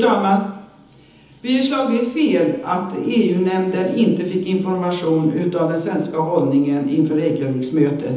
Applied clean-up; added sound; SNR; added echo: none; none; none; reverberation time 1.3 s.